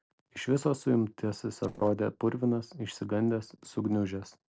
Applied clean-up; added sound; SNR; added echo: neural separator model SepFormer DNS4.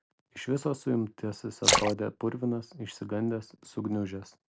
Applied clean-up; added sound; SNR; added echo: none; Splash, splatter; -1 dB; none.